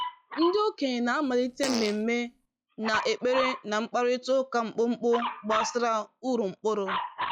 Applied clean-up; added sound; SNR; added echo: classical method log-MMSE.